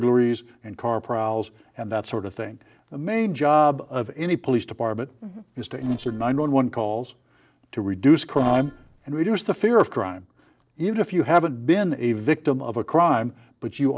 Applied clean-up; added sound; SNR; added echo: neural separator model SepFormer DNS4.